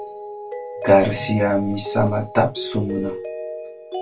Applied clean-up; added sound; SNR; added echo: none; Mallet percussion; 11 dB; reverberation time 0.2 s.